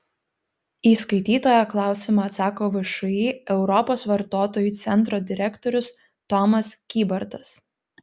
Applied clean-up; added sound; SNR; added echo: none; none; none; none.